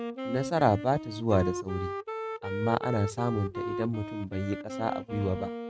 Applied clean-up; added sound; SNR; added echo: neural mask model RNNoise.